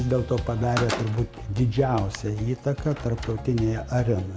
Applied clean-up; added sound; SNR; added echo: none; Slam; 14 dB; none.